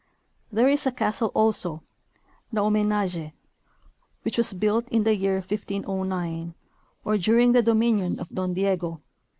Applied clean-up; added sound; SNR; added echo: neural mask model Resemble Enhance denoiser.